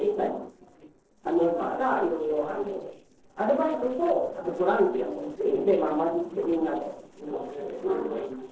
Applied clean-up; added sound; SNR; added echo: neural separator model SepFormer DNS4.